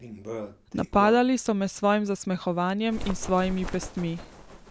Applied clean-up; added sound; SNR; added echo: none; Bird; 12 dB; none.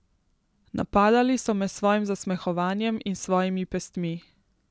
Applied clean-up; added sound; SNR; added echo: none; none; none; none.